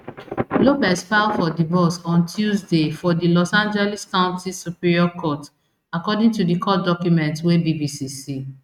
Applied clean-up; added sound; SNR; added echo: neural mask model RNNoise.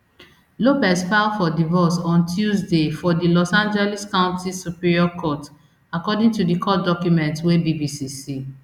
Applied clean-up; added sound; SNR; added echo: none; none; none; none.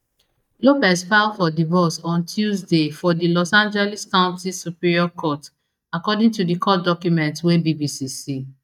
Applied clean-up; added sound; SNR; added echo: neural mask model DeepFilterNet 3.